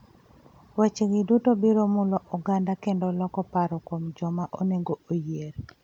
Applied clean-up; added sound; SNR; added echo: none; none; none; none.